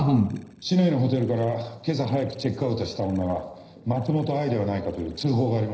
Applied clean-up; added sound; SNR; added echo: neural separator model SepFormer DNS4.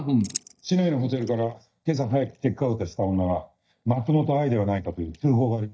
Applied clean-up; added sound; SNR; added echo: neural mask model DeepFilterNet 3.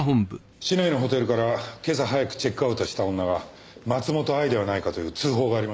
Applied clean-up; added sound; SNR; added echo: none; none; none; none.